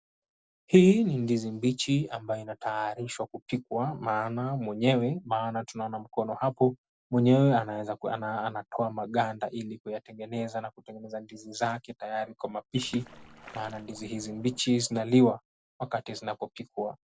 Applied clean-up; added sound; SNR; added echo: neural separator model SepFormer DNS4.